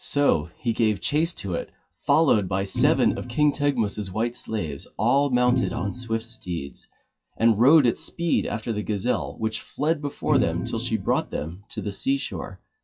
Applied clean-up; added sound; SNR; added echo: classical method WPE with log-MMSE.